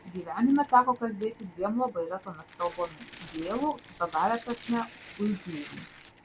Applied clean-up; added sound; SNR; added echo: none; Tearing; 19 dB; none.